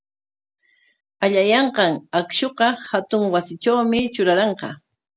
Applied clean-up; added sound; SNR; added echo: none; none; none; none.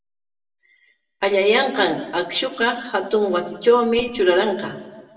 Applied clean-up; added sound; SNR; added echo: none; none; none; reverberation time 1.1 s.